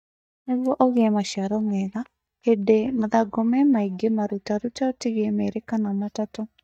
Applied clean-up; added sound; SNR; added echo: neural mask model DeepFilterNet 3.